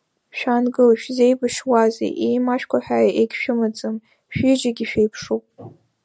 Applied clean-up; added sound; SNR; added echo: none; none; none; none.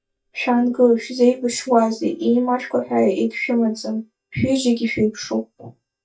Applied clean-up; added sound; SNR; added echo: neural mask model DeepFilterNet 3.